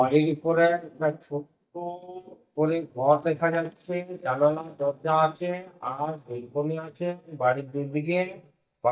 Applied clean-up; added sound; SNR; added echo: neural mask model DeepFilterNet 3.